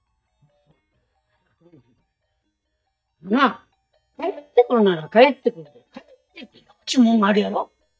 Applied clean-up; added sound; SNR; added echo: neural mask model DeepFilterNet 3.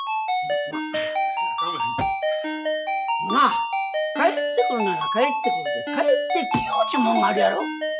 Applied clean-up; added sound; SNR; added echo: classical method Wiener filter.